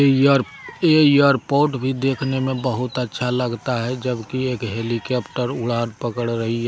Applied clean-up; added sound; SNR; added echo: none; none; none; none.